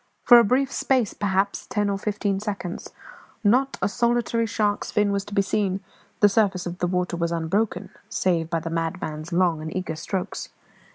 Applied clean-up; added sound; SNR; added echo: none; none; none; none.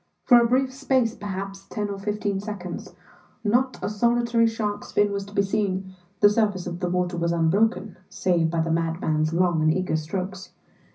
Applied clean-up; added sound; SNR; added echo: none; none; none; reverberation time 0.4 s.